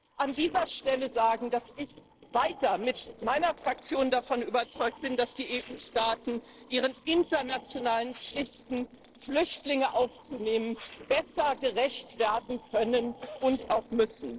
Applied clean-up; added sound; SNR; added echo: neural separator model SepFormer DNS4.